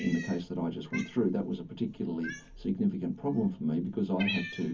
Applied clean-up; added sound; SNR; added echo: none; Cat; 13 dB; reverberation time 0.3 s.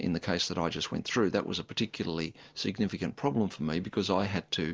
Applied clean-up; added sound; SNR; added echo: none; none; none; none.